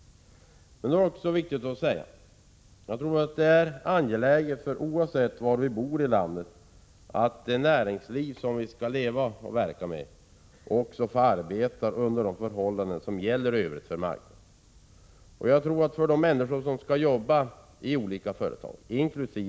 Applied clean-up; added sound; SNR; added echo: none; none; none; none.